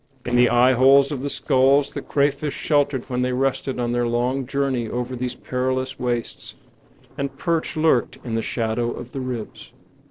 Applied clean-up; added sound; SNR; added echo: neural separator model SepFormer DNS4.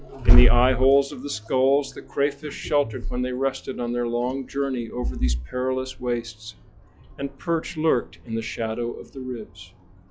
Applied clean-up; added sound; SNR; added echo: classical method log-MMSE.